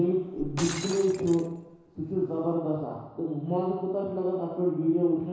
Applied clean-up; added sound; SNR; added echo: none; Shatter; 16 dB; reverberation time 1.1 s.